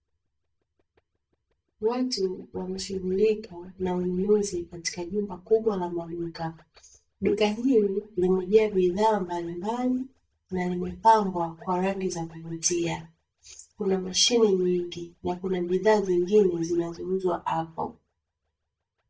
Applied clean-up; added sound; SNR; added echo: neural mask model DeepFilterNet 3.